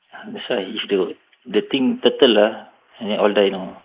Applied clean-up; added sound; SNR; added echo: neural mask model Resemble Enhance denoiser.